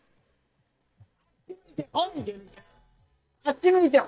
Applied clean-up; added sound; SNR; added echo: neural mask model DeepFilterNet 3.